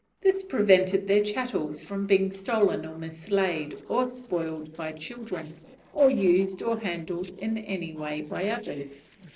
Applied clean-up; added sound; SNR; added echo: neural separator model SepFormer DNS4.